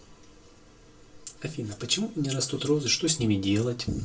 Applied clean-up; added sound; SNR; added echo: none; none; none; reverberation time 0.2 s.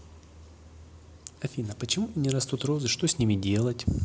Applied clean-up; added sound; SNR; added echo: none; none; none; none.